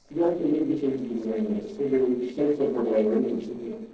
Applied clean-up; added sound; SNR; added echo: neural separator model SepFormer DNS4.